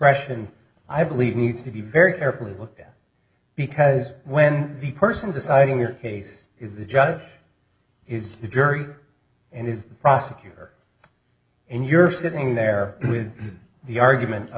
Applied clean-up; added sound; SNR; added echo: none; none; none; none.